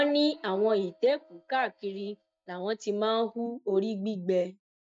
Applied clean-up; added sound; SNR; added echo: neural mask model DeepFilterNet 3.